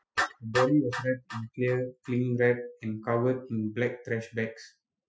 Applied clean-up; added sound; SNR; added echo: classical method Wiener filter.